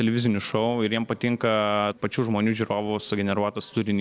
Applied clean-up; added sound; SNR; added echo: none; none; none; none.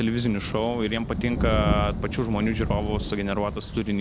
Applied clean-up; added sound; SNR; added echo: none; Thunder + Chirp, tweet; 3 dB; none.